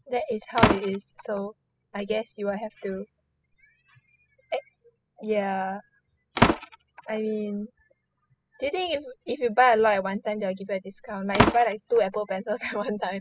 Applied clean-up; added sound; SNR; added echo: classical method spectral subtraction.